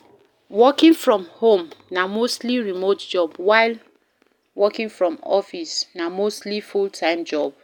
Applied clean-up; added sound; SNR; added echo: none; none; none; none.